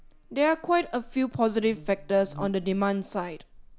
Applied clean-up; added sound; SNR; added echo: none; Buzz; 19 dB; none.